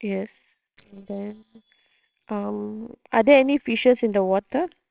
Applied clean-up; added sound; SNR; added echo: neural separator model SepFormer WHAMR!.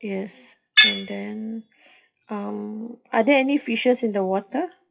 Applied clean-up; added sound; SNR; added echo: classical method WPE with log-MMSE.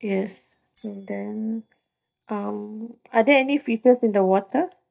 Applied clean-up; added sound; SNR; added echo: neural mask model DeepFilterNet 3.